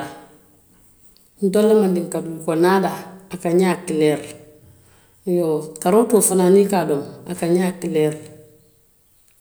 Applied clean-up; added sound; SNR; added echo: none; none; none; none.